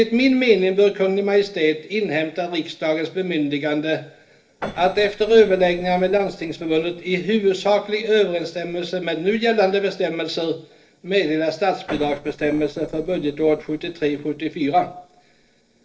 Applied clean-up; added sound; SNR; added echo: neural separator model SepFormer DNS4.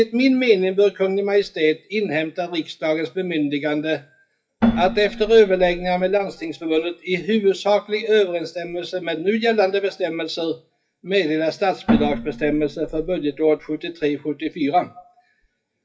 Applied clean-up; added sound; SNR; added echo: classical method WPE with log-MMSE.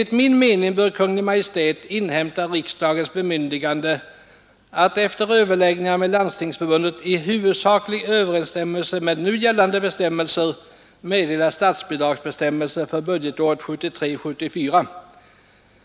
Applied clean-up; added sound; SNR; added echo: none; none; none; none.